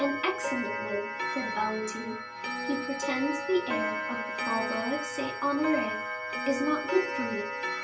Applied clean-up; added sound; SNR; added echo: none; Clock; 1 dB; reverberation time 0.2 s.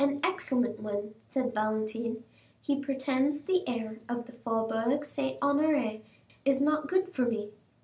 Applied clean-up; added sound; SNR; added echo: none; none; none; none.